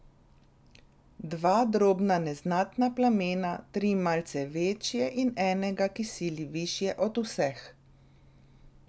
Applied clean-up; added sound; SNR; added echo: none; none; none; none.